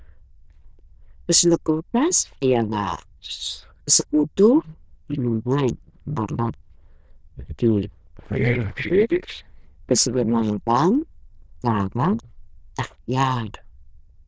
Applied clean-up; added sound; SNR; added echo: neural diffusion model UNIVERSE++.